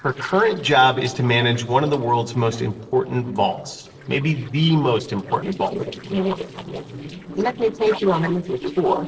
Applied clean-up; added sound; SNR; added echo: neural separator model SepFormer DNS4.